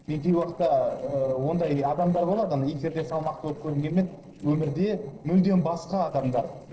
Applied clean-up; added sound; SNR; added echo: neural separator model SepFormer DNS4.